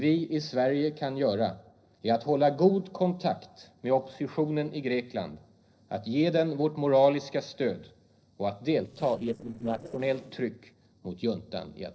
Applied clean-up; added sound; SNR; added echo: neural separator model SepFormer DNS4.